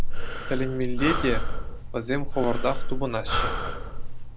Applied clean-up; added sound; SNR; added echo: none; Breathing; -4 dB; none.